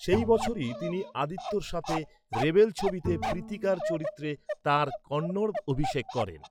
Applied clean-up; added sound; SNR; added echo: classical method log-MMSE.